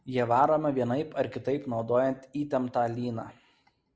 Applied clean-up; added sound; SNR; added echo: none; none; none; none.